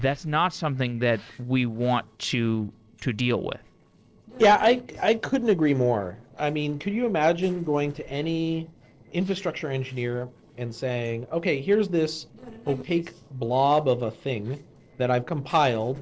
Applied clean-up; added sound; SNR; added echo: neural separator model SepFormer DNS4.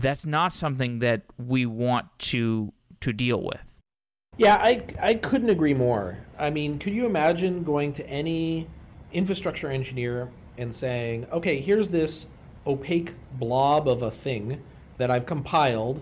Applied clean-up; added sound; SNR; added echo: none; none; none; none.